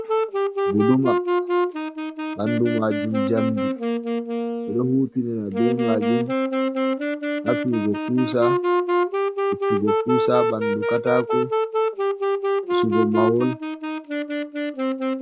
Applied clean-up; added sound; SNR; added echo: none; Wind instrument, woodwind instrument; -2 dB; none.